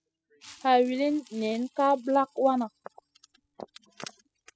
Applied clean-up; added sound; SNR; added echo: classical method spectral subtraction.